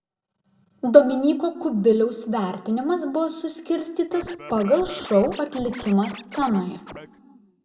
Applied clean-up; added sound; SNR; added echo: none; Scratching (performance technique); 15 dB; reverberation time 1.4 s.